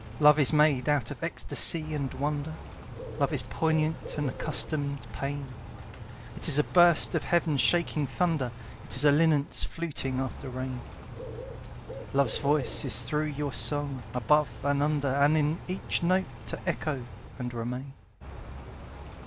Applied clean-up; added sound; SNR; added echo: none; Bird / Rain; 12 dB; none.